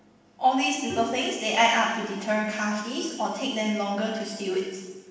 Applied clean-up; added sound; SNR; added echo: none; Bowed string instrument; 17 dB; reverberation time 1.1 s.